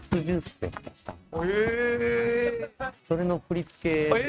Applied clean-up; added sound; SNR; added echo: neural mask model RNNoise.